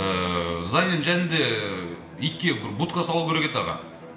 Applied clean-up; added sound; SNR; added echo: none; Bowed string instrument; 15 dB; reverberation time 1.0 s.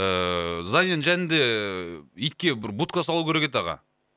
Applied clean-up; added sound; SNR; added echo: none; none; none; none.